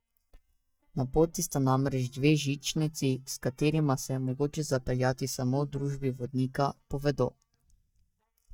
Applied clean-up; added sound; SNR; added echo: neural mask model DeepFilterNet 3.